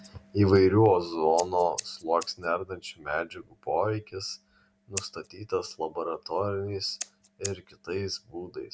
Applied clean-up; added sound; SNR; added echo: none; Scissors; 18 dB; none.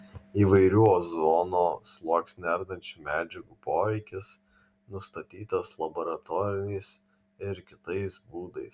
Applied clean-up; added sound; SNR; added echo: none; none; none; none.